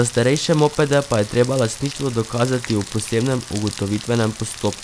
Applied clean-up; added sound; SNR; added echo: none; Rain; 13 dB; none.